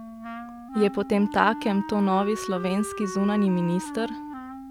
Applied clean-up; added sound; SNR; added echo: none; Wind instrument, woodwind instrument; 10 dB; none.